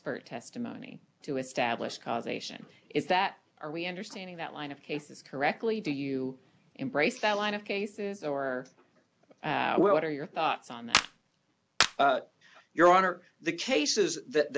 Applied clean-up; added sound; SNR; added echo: none; Clapping; 2 dB; none.